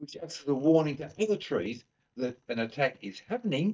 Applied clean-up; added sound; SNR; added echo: neural mask model DeepFilterNet 3.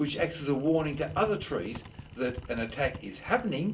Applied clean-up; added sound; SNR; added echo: none; Typing; 14 dB; reverberation time 0.2 s.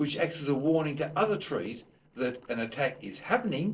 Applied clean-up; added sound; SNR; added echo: neural separator model SepFormer DNS4.